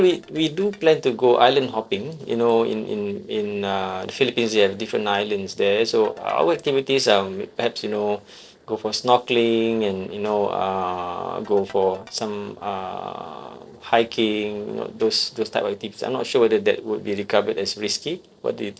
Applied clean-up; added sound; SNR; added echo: neural separator model SepFormer DNS4.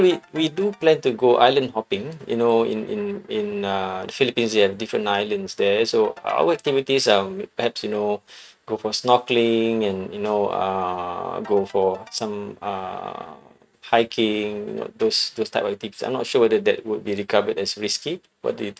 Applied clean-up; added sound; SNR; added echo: neural mask model RNNoise.